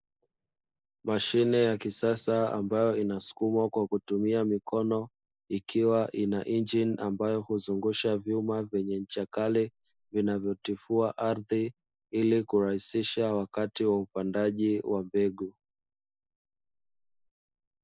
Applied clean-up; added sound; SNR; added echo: neural mask model Resemble Enhance denoiser.